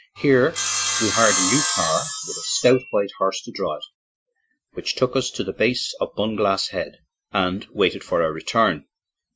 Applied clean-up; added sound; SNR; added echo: classical method Wiener filter.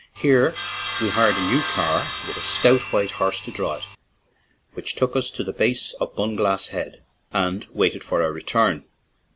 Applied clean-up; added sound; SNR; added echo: none; Sawing; 0 dB; none.